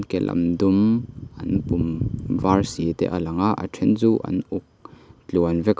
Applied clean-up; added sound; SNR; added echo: none; none; none; none.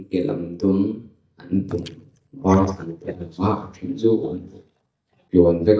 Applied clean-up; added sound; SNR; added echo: neural mask model DeepFilterNet 3.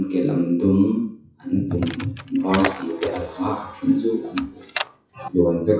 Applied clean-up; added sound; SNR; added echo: classical method WPE with log-MMSE.